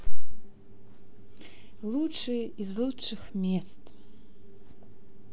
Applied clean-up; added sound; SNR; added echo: none; none; none; none.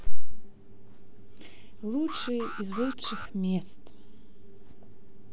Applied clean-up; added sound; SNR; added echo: none; Alarm; 19 dB; none.